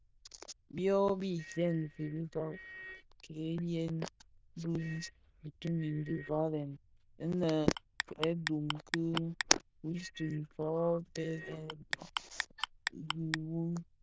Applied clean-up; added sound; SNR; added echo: neural diffusion model UNIVERSE++.